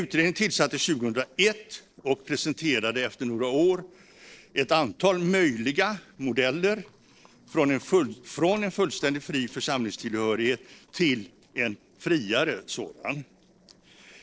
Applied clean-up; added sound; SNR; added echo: neural separator model SepFormer DNS4.